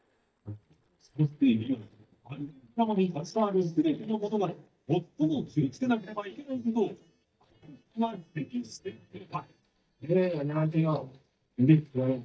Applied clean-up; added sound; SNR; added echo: neural mask model DeepFilterNet 3.